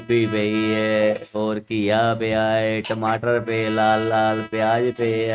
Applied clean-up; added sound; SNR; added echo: neural mask model RNNoise.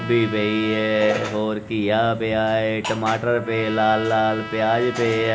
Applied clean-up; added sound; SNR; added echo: none; Trumpet; 14 dB; none.